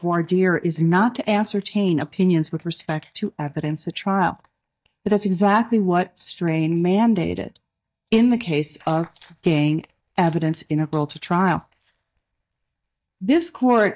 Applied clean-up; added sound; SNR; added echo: neural mask model DeepFilterNet 3.